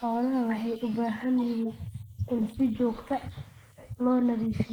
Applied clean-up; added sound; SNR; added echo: neural mask model Resemble Enhance denoiser.